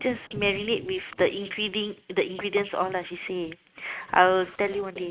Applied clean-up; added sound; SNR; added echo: neural mask model RNNoise.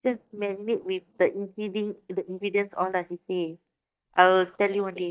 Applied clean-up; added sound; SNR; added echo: neural mask model DeepFilterNet 3.